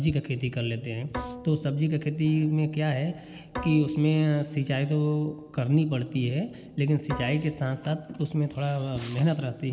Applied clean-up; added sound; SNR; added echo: none; Bowed string instrument; 16 dB; none.